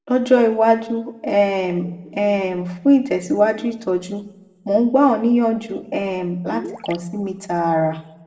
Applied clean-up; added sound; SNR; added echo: none; Gurgling; 13 dB; reverberation time 0.7 s.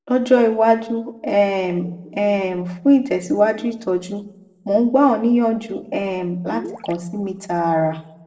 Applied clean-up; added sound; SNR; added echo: neural separator model SepFormer DNS4.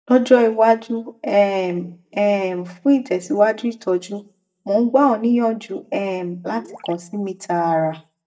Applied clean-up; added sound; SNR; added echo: neural mask model DeepFilterNet 3.